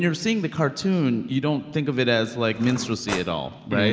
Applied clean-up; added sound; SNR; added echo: none; Cutlery, silverware / Drawer open or close; 12 dB; none.